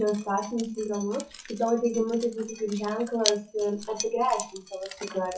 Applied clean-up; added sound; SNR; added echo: classical method WPE with log-MMSE.